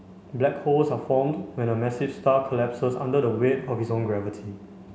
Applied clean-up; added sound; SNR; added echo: none; none; none; none.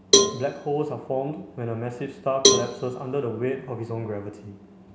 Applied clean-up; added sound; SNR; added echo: none; Cowbell; -4 dB; none.